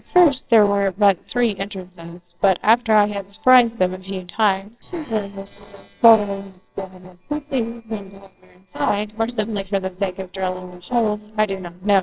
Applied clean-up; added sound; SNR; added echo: neural separator model SepFormer WHAMR!.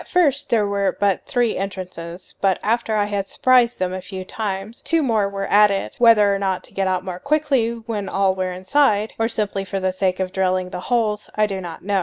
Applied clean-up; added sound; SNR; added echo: none; none; none; none.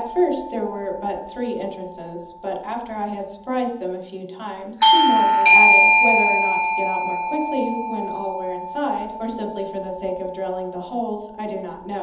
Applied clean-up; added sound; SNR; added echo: none; Bell / Doorbell; -5 dB; reverberation time 0.8 s.